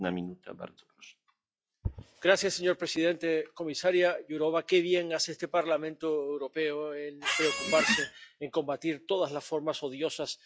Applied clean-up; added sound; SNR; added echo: classical method log-MMSE.